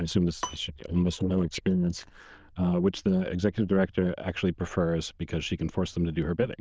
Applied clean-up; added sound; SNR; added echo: neural diffusion model UNIVERSE++.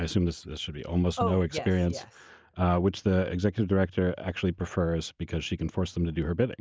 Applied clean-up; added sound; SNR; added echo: neural mask model Resemble Enhance denoiser.